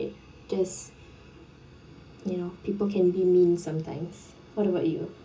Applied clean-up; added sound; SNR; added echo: none; none; none; reverberation time 0.2 s.